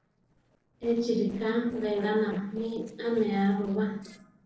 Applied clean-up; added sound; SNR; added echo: neural separator model SepFormer DNS4.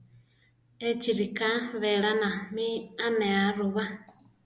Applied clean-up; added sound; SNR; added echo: none; none; none; none.